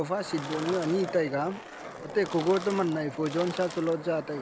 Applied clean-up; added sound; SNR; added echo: none; Crackle + Skateboard; 11 dB; none.